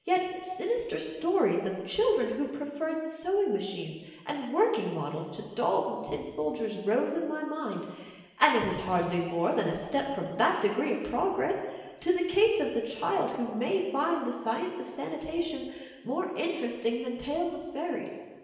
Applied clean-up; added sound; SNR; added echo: none; none; none; reverberation time 1.2 s.